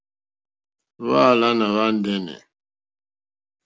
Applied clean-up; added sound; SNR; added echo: none; none; none; none.